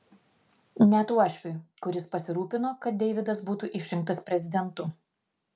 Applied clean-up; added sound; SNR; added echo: none; none; none; none.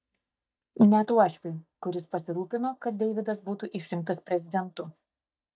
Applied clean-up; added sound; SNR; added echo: neural mask model DeepFilterNet 3.